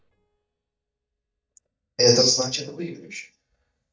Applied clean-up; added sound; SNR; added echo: neural mask model DeepFilterNet 3.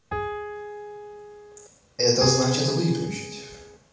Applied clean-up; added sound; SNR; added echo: none; Piano; 8 dB; reverberation time 0.7 s.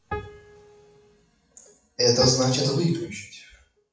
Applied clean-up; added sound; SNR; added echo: classical method WPE with log-MMSE.